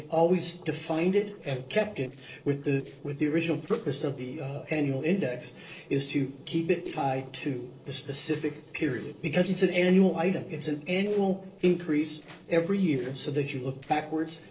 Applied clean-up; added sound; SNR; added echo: neural separator model SepFormer DNS4.